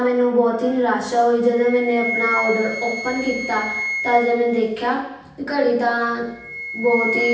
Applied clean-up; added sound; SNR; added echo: none; Wind instrument, woodwind instrument; 8 dB; reverberation time 0.9 s.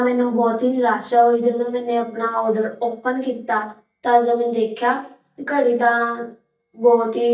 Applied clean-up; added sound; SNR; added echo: neural mask model DeepFilterNet 3.